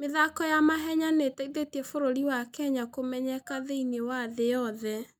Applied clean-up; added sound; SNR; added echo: neural mask model DeepFilterNet 3.